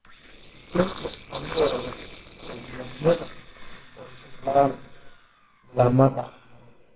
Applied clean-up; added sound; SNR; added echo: neural separator model SepFormer WHAMR!.